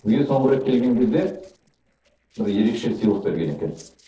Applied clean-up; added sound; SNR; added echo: neural separator model SepFormer DNS4.